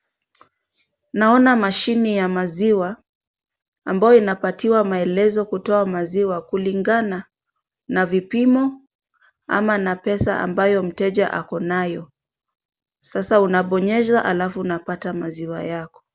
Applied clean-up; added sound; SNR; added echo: none; none; none; none.